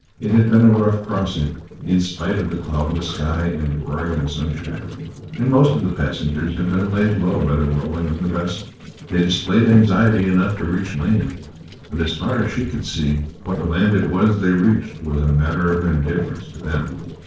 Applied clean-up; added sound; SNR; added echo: neural separator model SepFormer DNS4.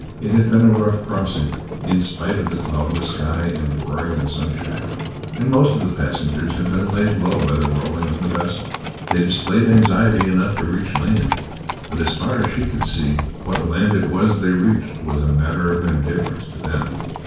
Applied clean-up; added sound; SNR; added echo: none; Livestock, farm animals, working animals; 8 dB; reverberation time 0.5 s.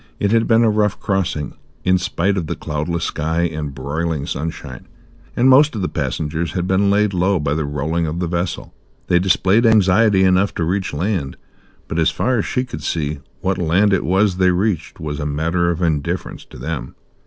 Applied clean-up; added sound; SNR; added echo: none; none; none; none.